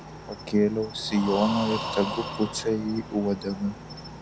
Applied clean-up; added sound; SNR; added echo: none; Cricket + Breathing; 8 dB; none.